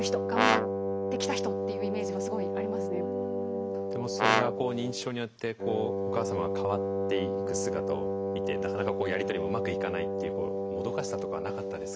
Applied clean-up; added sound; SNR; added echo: none; Wind instrument, woodwind instrument + Brass instrument; -5 dB; none.